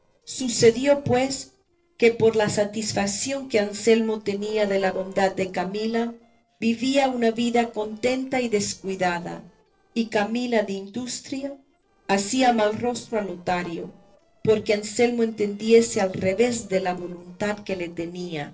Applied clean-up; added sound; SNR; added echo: neural separator model SepFormer DNS4.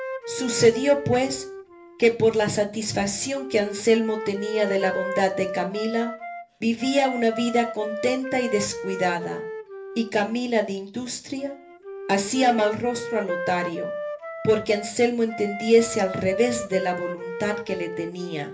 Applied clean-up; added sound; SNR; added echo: none; Wind instrument, woodwind instrument; 9 dB; reverberation time 0.3 s.